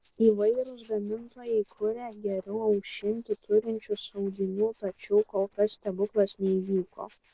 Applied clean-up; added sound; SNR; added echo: neural separator model SepFormer DNS4.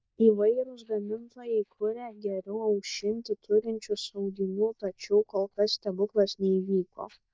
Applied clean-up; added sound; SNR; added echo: neural mask model DeepFilterNet 3.